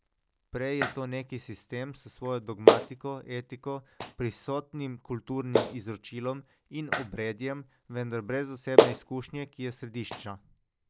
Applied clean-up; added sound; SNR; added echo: none; Clapping; -5 dB; none.